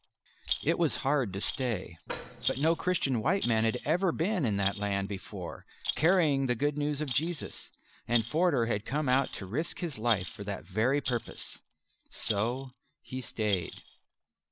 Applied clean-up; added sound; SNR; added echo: none; Door + Rattle; 11 dB; none.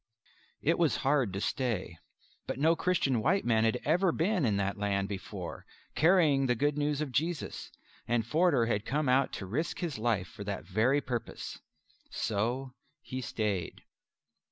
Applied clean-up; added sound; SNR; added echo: none; none; none; none.